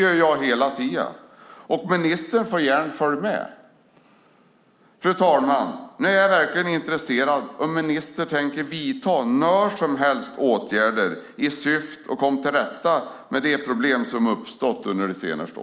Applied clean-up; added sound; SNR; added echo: none; none; none; none.